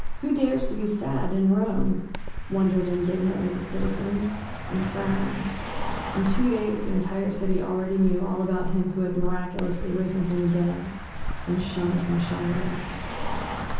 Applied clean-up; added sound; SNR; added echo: none; Car passing by; 3 dB; reverberation time 0.7 s.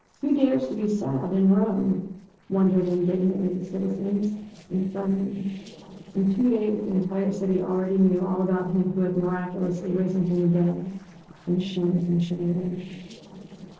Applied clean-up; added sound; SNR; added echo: neural separator model SepFormer DNS4.